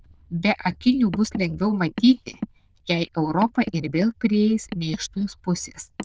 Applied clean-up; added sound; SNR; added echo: neural diffusion model UNIVERSE++.